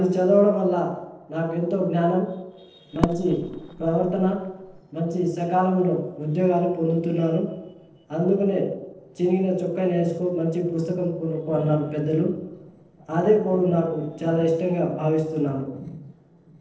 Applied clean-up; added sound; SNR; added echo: neural separator model SepFormer DNS4.